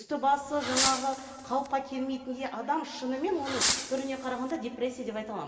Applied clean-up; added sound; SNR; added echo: none; Fireworks; 4 dB; reverberation time 2.3 s.